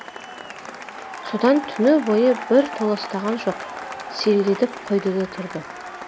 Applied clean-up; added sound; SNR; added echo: none; Applause / Cheering; 12 dB; none.